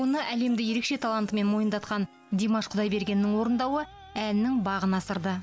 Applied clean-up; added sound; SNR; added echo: none; none; none; none.